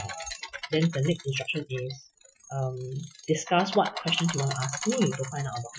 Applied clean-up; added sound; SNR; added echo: classical method Wiener filter.